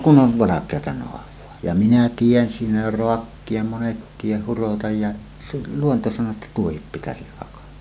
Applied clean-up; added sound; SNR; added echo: none; none; none; none.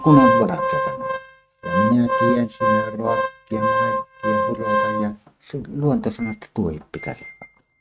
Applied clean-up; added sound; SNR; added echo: neural mask model RNNoise.